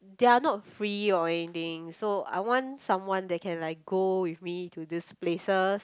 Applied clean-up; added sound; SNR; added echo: none; none; none; none.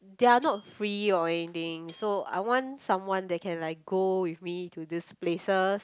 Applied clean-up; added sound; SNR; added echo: none; Bell; 16 dB; none.